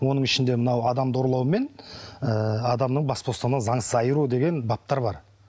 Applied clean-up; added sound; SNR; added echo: none; none; none; none.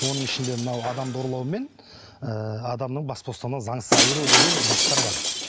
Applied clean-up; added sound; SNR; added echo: none; Shatter; -4 dB; none.